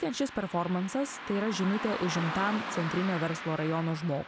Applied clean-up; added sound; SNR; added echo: none; Car passing by; 8 dB; none.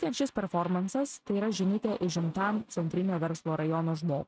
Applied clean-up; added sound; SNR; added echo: neural mask model RNNoise.